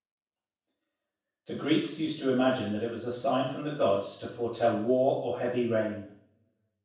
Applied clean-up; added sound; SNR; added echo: none; none; none; reverberation time 0.6 s.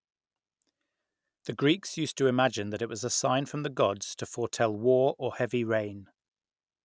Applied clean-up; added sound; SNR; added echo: none; none; none; none.